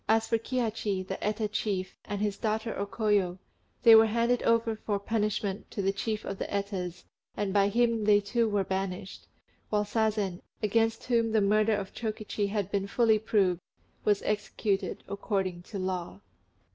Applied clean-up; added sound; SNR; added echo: none; none; none; none.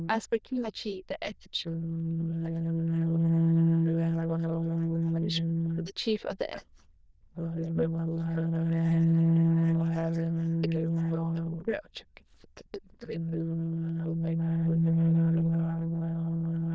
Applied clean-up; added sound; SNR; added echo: neural diffusion model UNIVERSE++.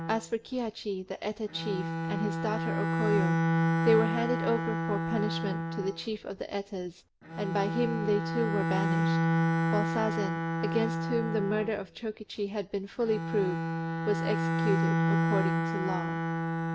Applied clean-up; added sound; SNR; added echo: none; Bowed string instrument; -2 dB; none.